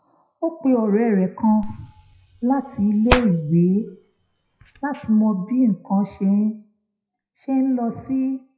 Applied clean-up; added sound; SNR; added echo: classical method WPE with log-MMSE.